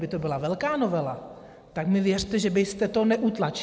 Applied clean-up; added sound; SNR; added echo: none; none; none; none.